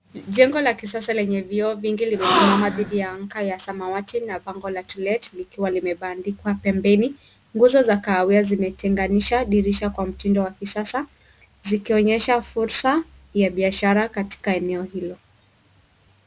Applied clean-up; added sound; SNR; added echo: none; Gasp; 0 dB; none.